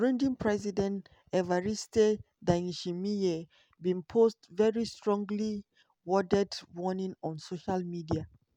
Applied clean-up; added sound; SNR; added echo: none; none; none; none.